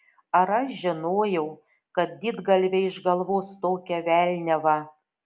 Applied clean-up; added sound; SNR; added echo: none; none; none; none.